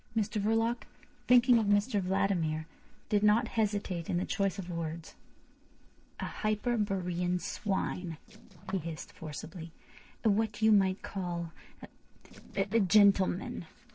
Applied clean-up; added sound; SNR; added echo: neural separator model SepFormer DNS4.